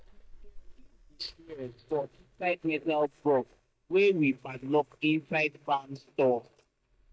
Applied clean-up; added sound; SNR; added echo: neural mask model DeepFilterNet 3.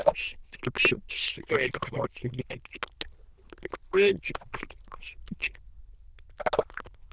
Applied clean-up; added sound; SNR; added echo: neural diffusion model UNIVERSE++.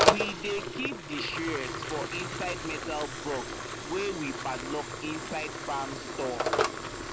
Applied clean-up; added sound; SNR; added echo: none; Fill (with liquid) / Water tap, faucet + Telephone; -4 dB; none.